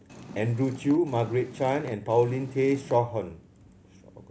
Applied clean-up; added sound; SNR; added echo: none; Purr; 16 dB; none.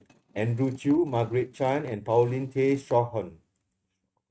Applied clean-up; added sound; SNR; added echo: neural mask model RNNoise.